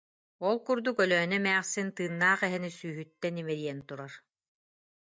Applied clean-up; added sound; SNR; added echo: neural mask model DeepFilterNet 3.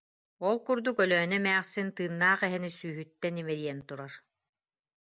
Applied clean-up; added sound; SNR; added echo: none; none; none; none.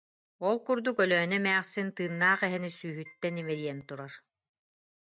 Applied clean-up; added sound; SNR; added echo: neural mask model RNNoise.